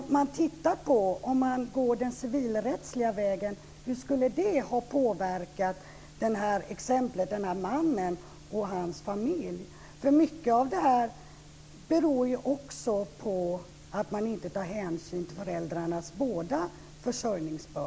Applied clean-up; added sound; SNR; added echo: none; none; none; none.